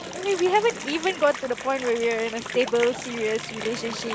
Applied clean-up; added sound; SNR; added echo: none; Water; 10 dB; none.